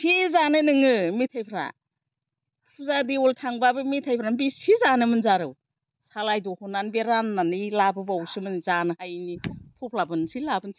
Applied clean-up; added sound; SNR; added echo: none; none; none; none.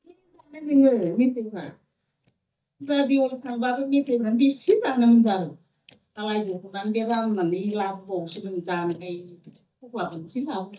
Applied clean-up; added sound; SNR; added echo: neural mask model DeepFilterNet 3.